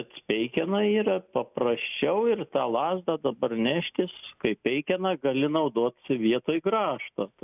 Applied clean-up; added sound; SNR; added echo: none; none; none; none.